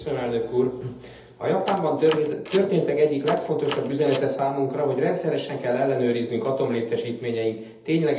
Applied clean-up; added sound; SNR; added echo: none; Door; 13 dB; reverberation time 0.8 s.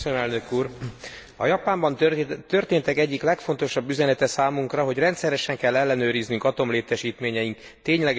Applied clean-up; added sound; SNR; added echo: none; none; none; none.